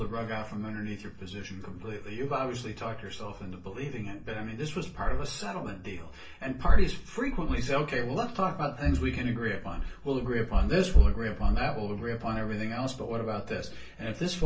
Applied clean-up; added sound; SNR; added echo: none; none; none; reverberation time 0.3 s.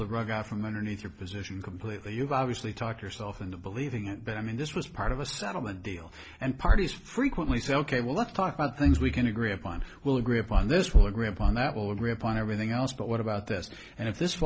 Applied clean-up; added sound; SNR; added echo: none; none; none; none.